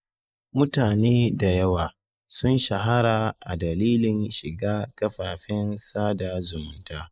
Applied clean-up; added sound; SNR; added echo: neural mask model Resemble Enhance denoiser.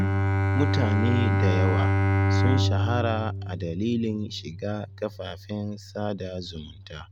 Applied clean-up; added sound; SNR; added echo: none; Bowed string instrument; -5 dB; none.